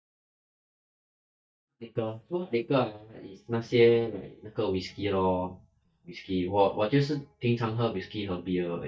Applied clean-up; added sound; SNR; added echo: neural mask model DeepFilterNet 3.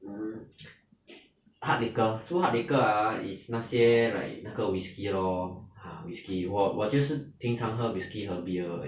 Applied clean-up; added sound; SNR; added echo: none; none; none; none.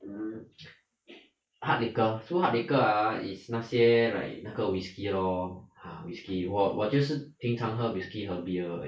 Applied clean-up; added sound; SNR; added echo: neural mask model Resemble Enhance denoiser.